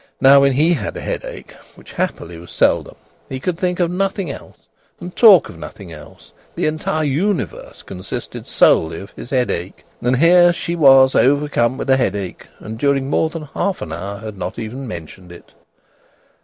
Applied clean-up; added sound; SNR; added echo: none; Tambourine; 15 dB; none.